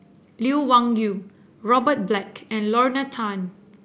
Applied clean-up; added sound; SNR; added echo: none; none; none; none.